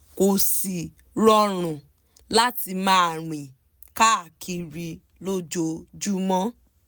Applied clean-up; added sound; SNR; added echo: none; none; none; none.